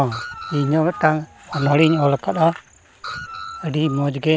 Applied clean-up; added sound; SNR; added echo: none; Screech; 14 dB; none.